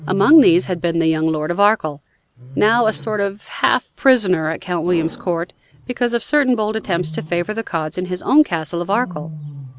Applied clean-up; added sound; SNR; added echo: none; Wild animals; 17 dB; none.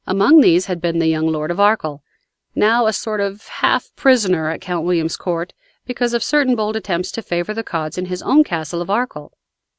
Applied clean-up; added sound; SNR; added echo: none; none; none; none.